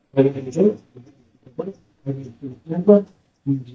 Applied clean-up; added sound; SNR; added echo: neural mask model DeepFilterNet 3.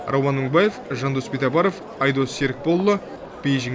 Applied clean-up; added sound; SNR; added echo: none; none; none; none.